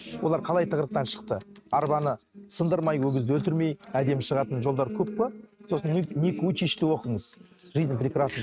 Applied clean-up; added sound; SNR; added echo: neural mask model RNNoise.